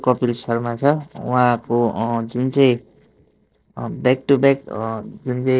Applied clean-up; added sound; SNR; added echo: neural separator model SepFormer DNS4.